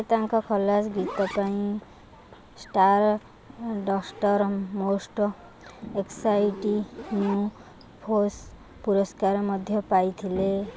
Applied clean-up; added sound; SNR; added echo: none; Zipper (clothing); 18 dB; none.